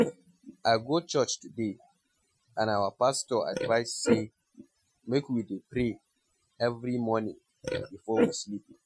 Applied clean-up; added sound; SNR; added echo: classical method Wiener filter.